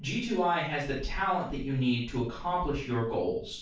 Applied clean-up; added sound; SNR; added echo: none; none; none; reverberation time 0.3 s.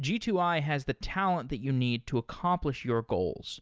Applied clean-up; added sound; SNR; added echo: none; none; none; none.